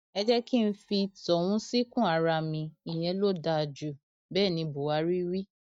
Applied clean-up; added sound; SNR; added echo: neural mask model DeepFilterNet 3.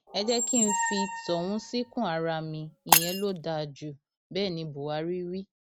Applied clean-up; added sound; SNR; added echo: none; Shatter + Squeak; 1 dB; none.